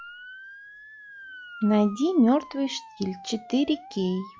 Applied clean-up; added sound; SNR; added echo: classical method log-MMSE.